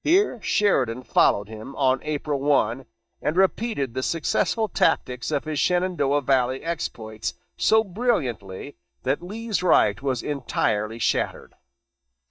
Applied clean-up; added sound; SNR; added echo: neural mask model DeepFilterNet 3.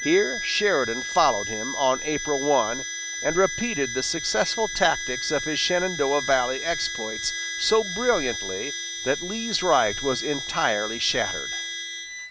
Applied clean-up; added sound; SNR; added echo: none; Harmonica; 6 dB; none.